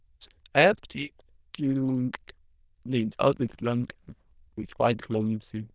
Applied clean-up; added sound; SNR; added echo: neural diffusion model UNIVERSE++.